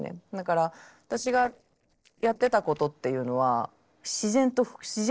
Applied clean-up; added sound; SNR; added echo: neural separator model SepFormer DNS4.